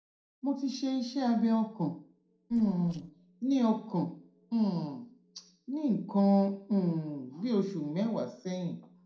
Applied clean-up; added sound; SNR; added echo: neural separator model SepFormer DNS4.